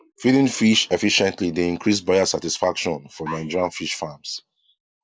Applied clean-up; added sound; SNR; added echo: neural mask model Resemble Enhance denoiser.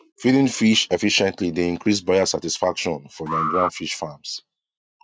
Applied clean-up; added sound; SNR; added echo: neural mask model RNNoise.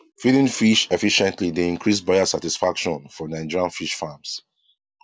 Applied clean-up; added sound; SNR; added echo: none; none; none; none.